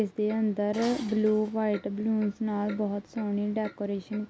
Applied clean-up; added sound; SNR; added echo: none; Clock + Dishes, pots, and pans; 19 dB; none.